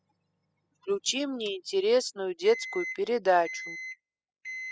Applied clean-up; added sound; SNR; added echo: classical method spectral subtraction.